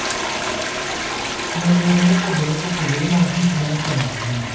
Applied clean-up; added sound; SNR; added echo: none; Toilet flush; 4 dB; reverberation time 0.9 s.